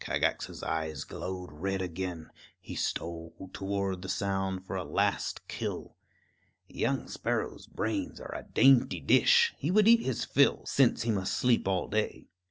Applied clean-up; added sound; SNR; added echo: none; none; none; none.